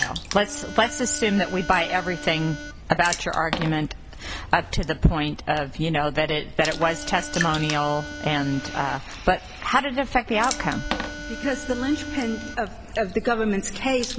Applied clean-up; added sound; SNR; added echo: none; Harmonica + Water / Splash, splatter; 10 dB; none.